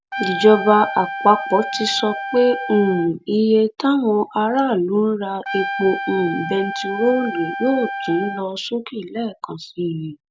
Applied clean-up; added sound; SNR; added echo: none; Trumpet; 8 dB; none.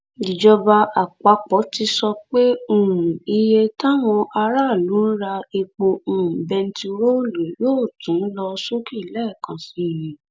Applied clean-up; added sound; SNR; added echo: none; none; none; none.